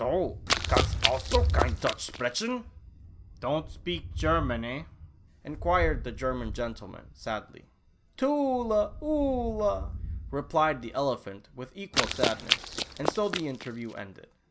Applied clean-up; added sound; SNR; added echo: none; Thunder + Run; 2 dB; none.